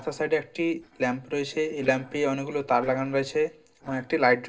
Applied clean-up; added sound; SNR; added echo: neural separator model SepFormer DNS4.